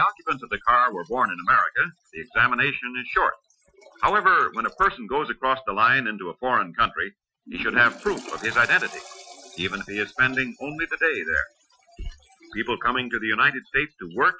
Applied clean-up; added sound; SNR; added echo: classical method Wiener filter.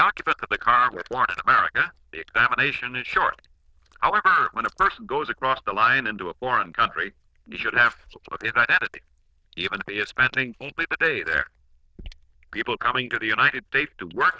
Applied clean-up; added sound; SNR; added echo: neural diffusion model UNIVERSE++.